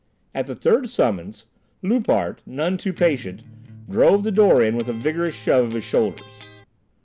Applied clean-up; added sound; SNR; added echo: none; Electric guitar; 19 dB; none.